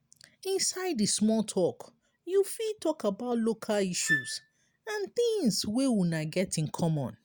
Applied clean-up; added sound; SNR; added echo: none; Wind instrument, woodwind instrument; 6 dB; none.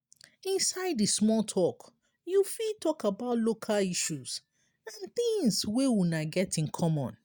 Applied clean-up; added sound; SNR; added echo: neural mask model DeepFilterNet 3.